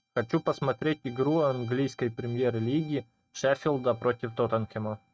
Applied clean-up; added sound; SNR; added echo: neural mask model RNNoise.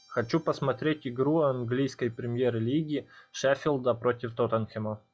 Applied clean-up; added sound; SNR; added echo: classical method log-MMSE.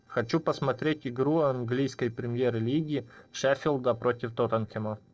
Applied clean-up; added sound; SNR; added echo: neural separator model SepFormer DNS4.